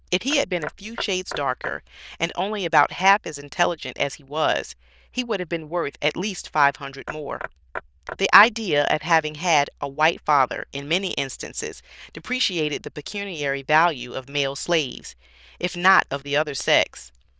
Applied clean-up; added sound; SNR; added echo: neural diffusion model UNIVERSE++.